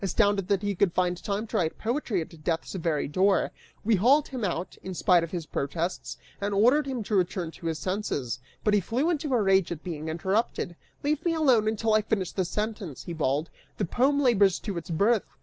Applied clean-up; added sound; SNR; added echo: none; none; none; none.